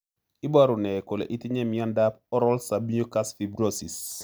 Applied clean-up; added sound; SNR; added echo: none; none; none; none.